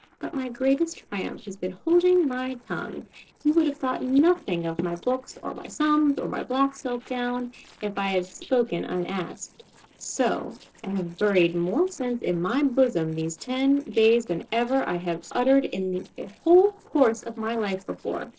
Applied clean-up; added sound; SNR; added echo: neural separator model SepFormer DNS4.